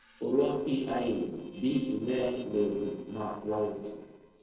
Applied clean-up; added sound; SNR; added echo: neural separator model SepFormer DNS4.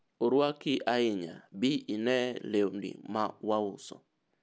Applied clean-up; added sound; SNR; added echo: none; none; none; none.